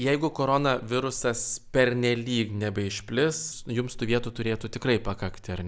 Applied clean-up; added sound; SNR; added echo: none; none; none; none.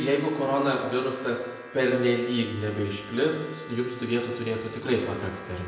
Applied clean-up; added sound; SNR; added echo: none; Harmonica; 17 dB; reverberation time 0.9 s.